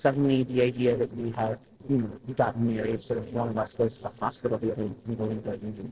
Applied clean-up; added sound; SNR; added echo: neural separator model SepFormer DNS4.